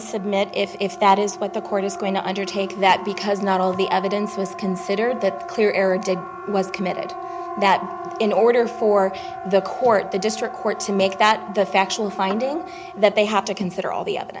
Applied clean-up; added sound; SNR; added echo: none; Siren; 12 dB; none.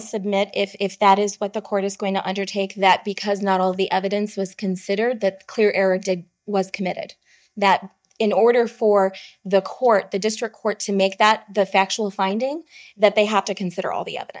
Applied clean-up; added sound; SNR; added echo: neural mask model DeepFilterNet 3.